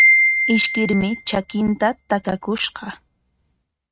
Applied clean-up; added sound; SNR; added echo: neural mask model RNNoise.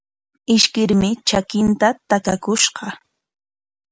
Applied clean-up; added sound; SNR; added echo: none; none; none; none.